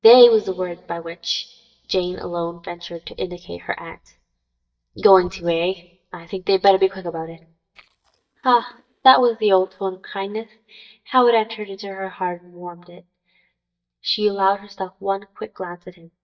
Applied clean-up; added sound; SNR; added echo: neural mask model DeepFilterNet 3.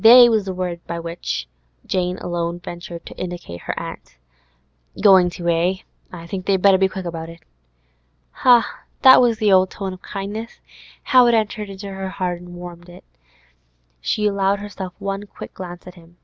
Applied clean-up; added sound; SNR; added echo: none; none; none; none.